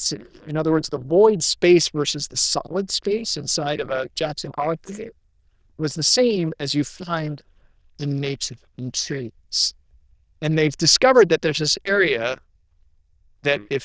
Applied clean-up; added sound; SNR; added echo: neural diffusion model UNIVERSE++.